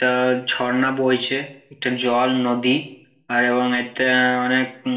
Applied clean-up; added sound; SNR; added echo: none; none; none; reverberation time 0.5 s.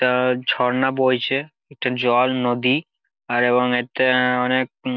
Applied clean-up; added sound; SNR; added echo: none; none; none; none.